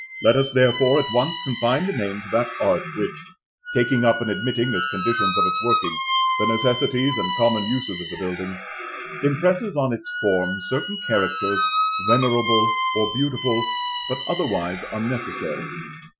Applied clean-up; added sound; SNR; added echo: classical method Wiener filter.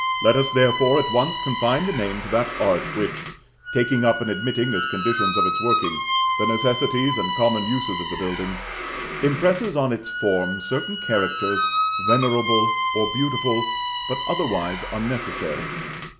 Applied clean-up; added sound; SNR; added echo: none; Squeak; 2 dB; none.